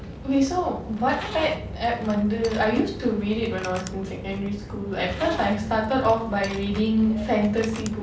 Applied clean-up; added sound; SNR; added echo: none; Zipper (clothing); 17 dB; none.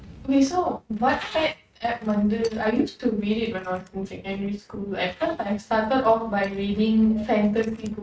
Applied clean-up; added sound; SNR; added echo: neural mask model RNNoise.